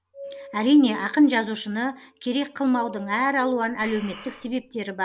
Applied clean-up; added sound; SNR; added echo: none; Breathing + Doorbell; 19 dB; none.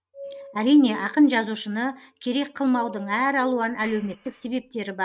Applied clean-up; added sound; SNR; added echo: neural mask model RNNoise.